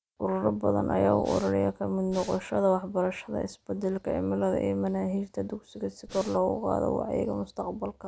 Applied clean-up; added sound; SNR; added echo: none; Breathing; 16 dB; none.